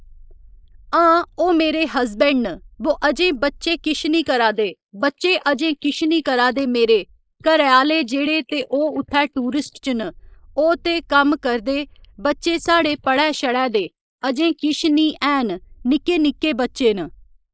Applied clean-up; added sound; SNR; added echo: neural mask model Resemble Enhance denoiser.